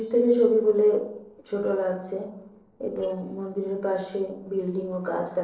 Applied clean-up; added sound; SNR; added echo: neural separator model SepFormer DNS4.